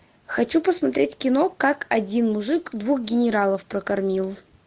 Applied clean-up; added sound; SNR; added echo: none; none; none; none.